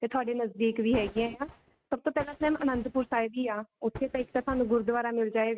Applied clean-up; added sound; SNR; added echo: neural mask model RNNoise.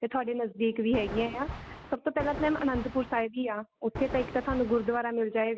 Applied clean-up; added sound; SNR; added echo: none; Thunder; 9 dB; none.